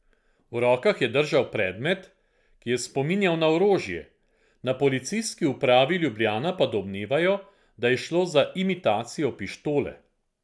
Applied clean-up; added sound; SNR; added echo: none; none; none; none.